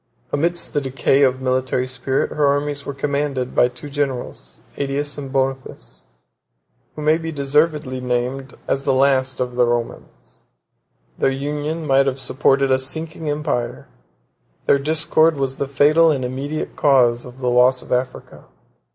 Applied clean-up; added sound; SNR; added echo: none; none; none; none.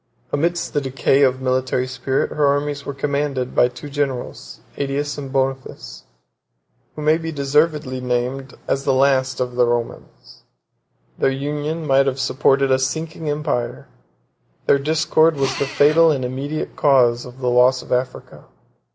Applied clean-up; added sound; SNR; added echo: none; Drill; 15 dB; none.